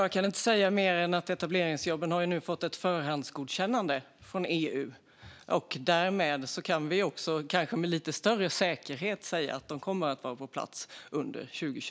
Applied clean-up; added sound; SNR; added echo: none; none; none; none.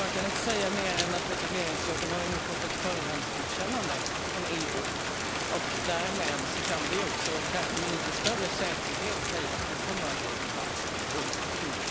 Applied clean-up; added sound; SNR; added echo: none; Rain; -4 dB; none.